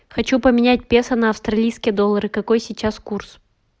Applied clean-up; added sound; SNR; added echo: none; none; none; none.